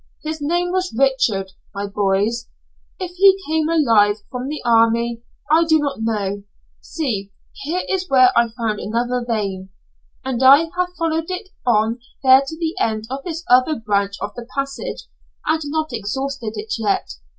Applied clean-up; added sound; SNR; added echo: none; none; none; none.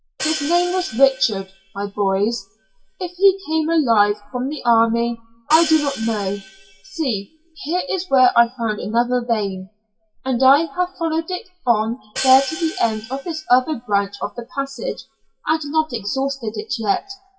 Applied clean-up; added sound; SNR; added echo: classical method WPE with log-MMSE.